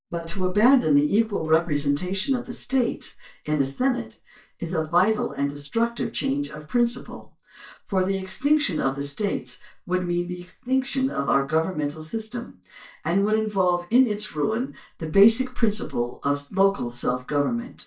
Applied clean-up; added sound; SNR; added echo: neural mask model DeepFilterNet 3.